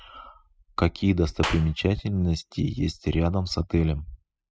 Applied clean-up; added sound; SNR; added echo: classical method spectral subtraction.